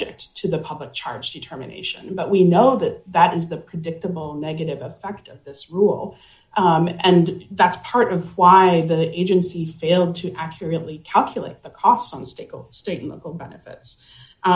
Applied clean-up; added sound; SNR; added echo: none; none; none; none.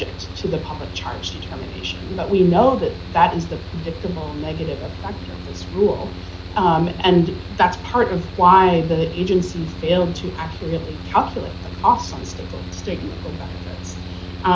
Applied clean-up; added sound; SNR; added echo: none; Mechanical fan; 10 dB; none.